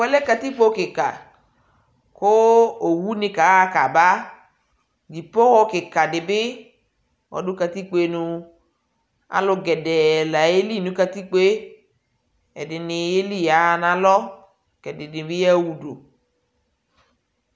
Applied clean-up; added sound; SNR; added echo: none; none; none; none.